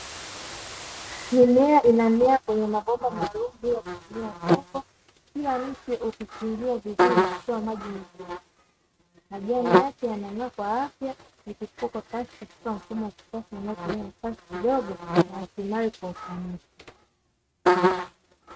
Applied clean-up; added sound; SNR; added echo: neural mask model RNNoise.